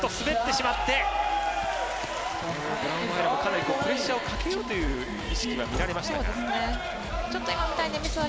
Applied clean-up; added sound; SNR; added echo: none; none; none; none.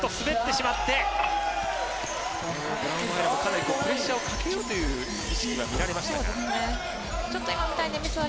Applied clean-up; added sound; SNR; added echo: none; Water + Wind chime; 13 dB; none.